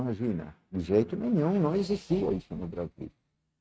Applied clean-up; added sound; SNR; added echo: neural mask model RNNoise.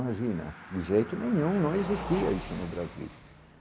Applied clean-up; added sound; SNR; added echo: none; Car passing by; 11 dB; none.